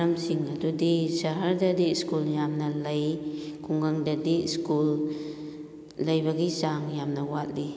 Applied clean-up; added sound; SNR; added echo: none; none; none; none.